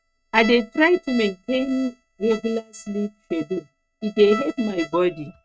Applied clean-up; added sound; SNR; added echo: neural mask model RNNoise.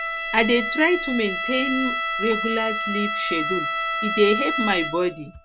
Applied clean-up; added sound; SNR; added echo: none; Bowed string instrument; 2 dB; none.